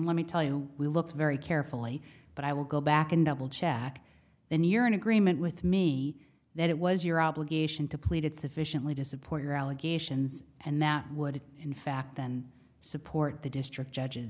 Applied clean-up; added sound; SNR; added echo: none; none; none; none.